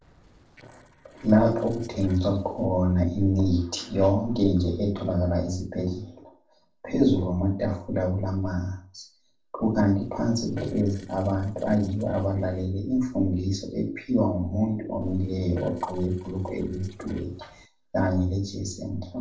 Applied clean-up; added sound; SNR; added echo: neural separator model SepFormer DNS4.